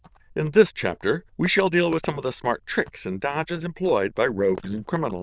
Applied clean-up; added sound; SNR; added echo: neural diffusion model UNIVERSE++.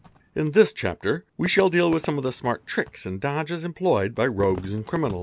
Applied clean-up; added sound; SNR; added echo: none; Fireworks; 19 dB; none.